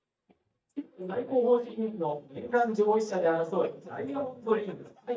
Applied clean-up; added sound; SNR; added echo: neural mask model DeepFilterNet 3.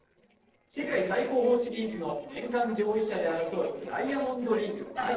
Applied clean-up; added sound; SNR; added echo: neural separator model SepFormer DNS4.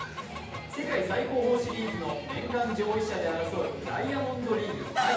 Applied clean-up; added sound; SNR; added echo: none; Chicken, rooster; 8 dB; reverberation time 0.9 s.